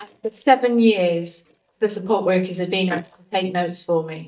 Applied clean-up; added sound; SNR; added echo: neural mask model DeepFilterNet 3.